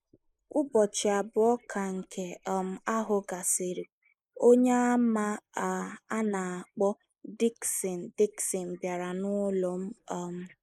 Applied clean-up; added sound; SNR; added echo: neural mask model Resemble Enhance denoiser.